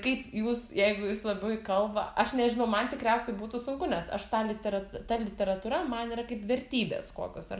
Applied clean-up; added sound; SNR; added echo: none; none; none; none.